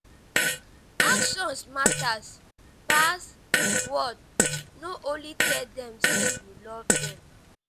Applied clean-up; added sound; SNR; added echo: none; Fart; -4 dB; none.